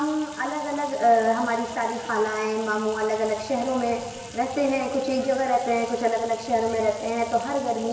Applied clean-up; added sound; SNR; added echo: none; Bathtub (filling or washing); 20 dB; reverberation time 1.3 s.